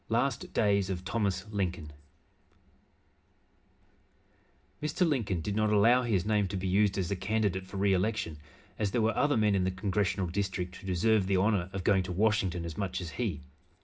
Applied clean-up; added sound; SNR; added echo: none; none; none; reverberation time 0.3 s.